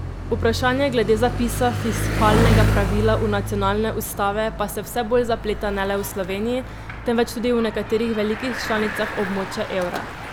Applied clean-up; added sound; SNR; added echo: none; Bicycle; 3 dB; none.